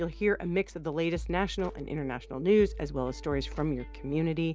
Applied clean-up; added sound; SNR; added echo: none; none; none; none.